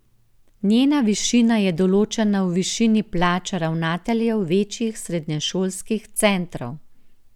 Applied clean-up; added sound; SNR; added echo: none; none; none; none.